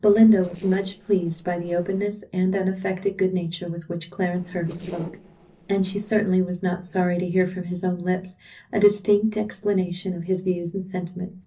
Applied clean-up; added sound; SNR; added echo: neural separator model SepFormer DNS4.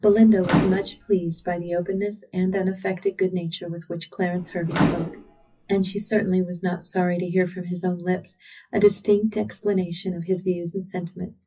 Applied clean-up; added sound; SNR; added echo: classical method WPE with log-MMSE.